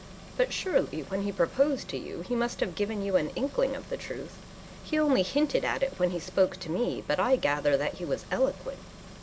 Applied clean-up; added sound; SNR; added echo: none; Engine; 17 dB; none.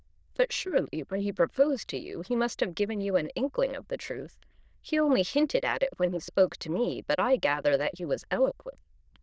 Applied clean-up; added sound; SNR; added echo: neural diffusion model UNIVERSE++.